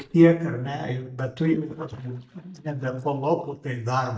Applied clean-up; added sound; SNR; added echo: neural mask model DeepFilterNet 3.